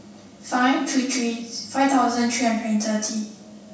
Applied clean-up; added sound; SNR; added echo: none; none; none; reverberation time 0.7 s.